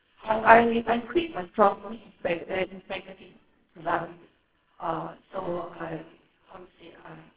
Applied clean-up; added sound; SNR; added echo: neural separator model SepFormer WHAMR!.